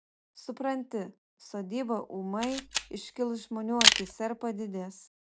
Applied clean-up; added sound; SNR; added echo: none; Camera; -4 dB; none.